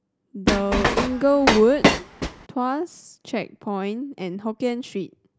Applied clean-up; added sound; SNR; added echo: none; Train; -2 dB; none.